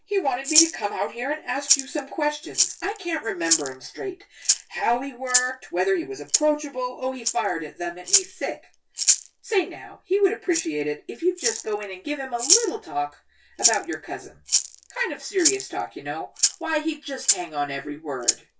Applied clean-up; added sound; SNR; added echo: none; Rattle (instrument); 0 dB; reverberation time 0.1 s.